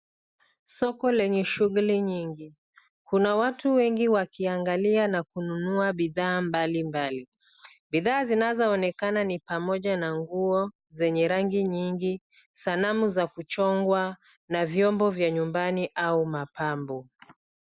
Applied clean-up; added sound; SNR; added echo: none; none; none; none.